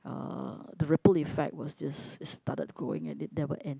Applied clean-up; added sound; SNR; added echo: none; none; none; none.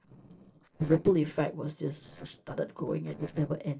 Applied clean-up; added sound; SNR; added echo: neural separator model SepFormer DNS4.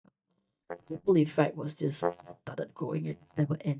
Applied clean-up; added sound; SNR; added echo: neural mask model DeepFilterNet 3.